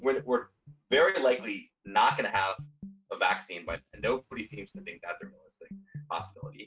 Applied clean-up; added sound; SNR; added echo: neural mask model RNNoise.